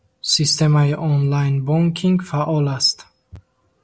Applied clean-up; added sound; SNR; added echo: none; none; none; none.